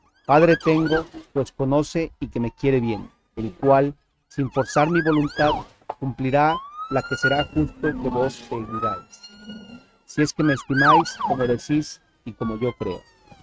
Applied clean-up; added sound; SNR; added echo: neural mask model RNNoise.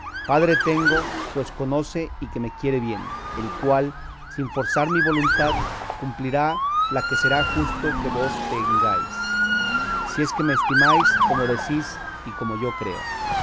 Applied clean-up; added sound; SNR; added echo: none; Motor vehicle (road) / Siren; -1 dB; none.